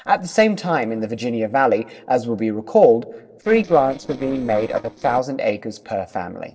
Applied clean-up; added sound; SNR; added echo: neural separator model SepFormer DNS4.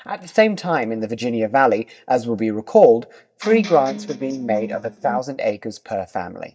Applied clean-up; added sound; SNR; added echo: neural mask model DeepFilterNet 3.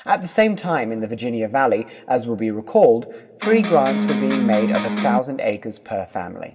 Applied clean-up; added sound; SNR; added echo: none; Electric guitar; 1 dB; reverberation time 0.4 s.